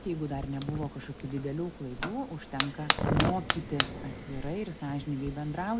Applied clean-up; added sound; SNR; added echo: none; Fire; 0 dB; none.